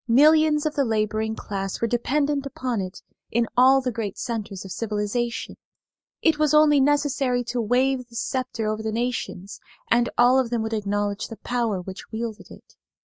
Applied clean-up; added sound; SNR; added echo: neural mask model Resemble Enhance denoiser.